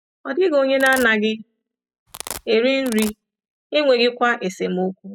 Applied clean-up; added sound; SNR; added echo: classical method spectral subtraction.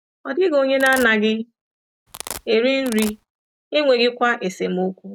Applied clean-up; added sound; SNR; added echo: none; Domestic sounds, home sounds; 13 dB; none.